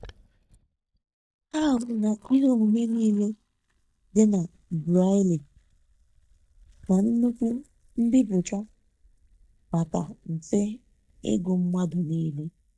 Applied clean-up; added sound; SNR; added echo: neural mask model DeepFilterNet 3.